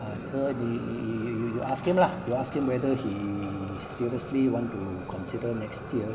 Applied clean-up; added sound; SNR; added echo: none; Fire; 10 dB; reverberation time 2.2 s.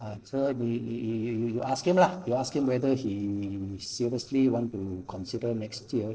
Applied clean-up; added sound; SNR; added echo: neural separator model SepFormer DNS4.